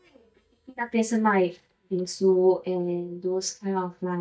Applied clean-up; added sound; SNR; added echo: neural mask model DeepFilterNet 3.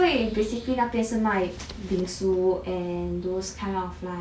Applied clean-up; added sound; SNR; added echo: none; none; none; none.